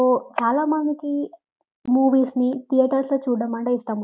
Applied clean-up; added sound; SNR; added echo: none; none; none; none.